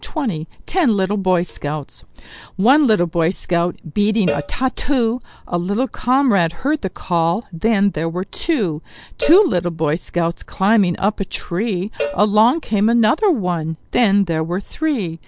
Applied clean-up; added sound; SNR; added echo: none; Cowbell; 13 dB; none.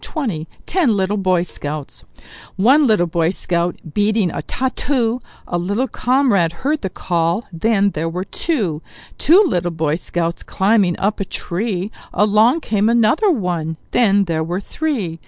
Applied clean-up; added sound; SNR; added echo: none; none; none; none.